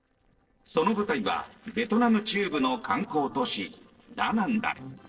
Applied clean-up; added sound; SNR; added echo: neural separator model SepFormer DNS4.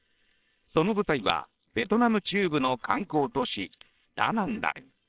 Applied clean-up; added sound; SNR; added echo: neural separator model SepFormer WHAMR!.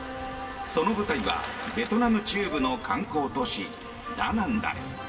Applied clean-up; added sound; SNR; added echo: none; Bicycle; 15 dB; reverberation time 1.5 s.